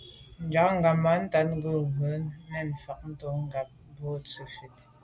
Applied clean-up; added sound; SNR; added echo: none; none; none; none.